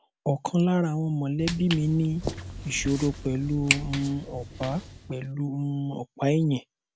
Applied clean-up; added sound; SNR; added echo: none; Walk, footsteps; 7 dB; none.